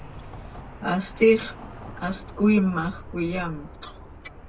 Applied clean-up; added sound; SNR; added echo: none; Traffic noise, roadway noise; 14 dB; none.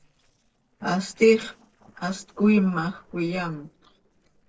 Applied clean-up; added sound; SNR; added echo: neural separator model SepFormer DNS4.